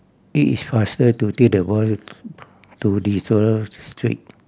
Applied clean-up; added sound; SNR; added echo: none; none; none; none.